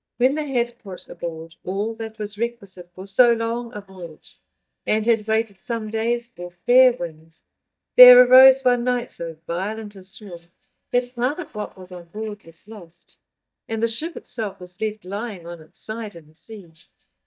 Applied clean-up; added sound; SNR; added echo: neural mask model DeepFilterNet 3.